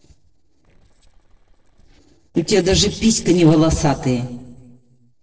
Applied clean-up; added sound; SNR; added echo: neural separator model SepFormer DNS4.